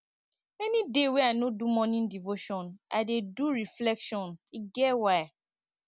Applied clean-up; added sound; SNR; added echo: none; none; none; none.